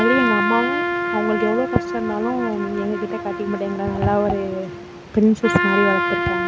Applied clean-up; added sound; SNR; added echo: none; Trumpet; 2 dB; none.